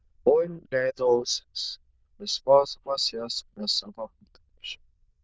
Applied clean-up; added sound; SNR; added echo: neural diffusion model UNIVERSE++.